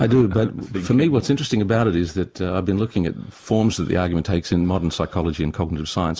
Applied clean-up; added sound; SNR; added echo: none; none; none; none.